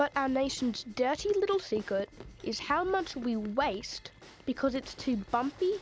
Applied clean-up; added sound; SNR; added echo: none; Bell / Drum / Drum kit + Chewing, mastication; 19 dB; none.